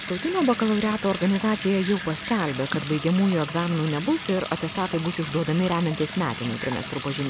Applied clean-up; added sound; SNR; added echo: none; Bathtub (filling or washing) / Sink (filling or washing) / Water tap, faucet; 8 dB; none.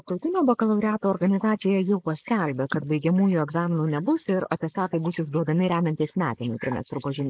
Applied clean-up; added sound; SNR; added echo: neural mask model Resemble Enhance denoiser.